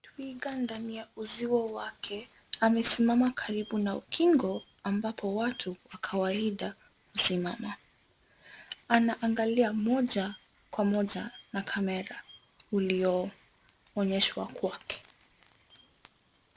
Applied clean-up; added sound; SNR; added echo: none; none; none; none.